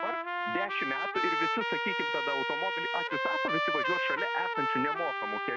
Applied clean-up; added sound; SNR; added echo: none; Trumpet; -4 dB; none.